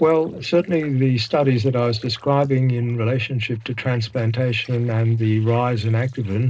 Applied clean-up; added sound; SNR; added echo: neural separator model SepFormer DNS4.